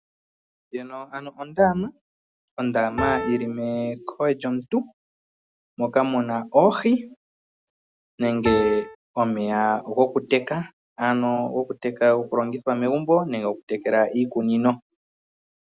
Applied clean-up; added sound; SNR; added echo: none; Piano; 3 dB; none.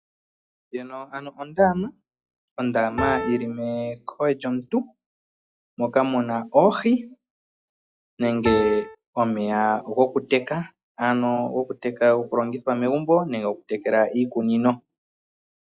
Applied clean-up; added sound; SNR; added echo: classical method log-MMSE.